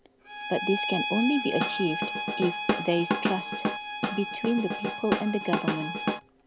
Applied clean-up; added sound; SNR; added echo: none; Drum / Drum kit + Bowed string instrument; 1 dB; none.